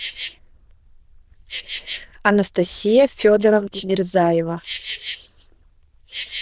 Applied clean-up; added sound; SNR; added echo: neural diffusion model UNIVERSE++.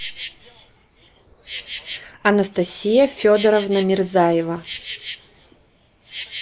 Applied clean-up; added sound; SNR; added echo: neural mask model Resemble Enhance denoiser.